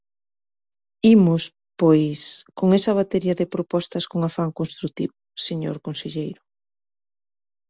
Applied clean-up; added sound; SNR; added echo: none; none; none; none.